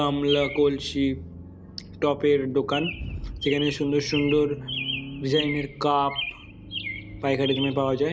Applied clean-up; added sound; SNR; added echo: none; Chirp, tweet + Accelerating, revving, vroom; 9 dB; none.